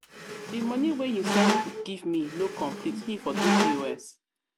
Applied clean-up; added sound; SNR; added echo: none; Squeak; -2 dB; none.